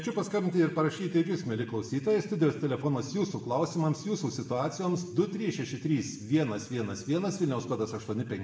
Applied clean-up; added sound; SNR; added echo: none; none; none; reverberation time 0.7 s.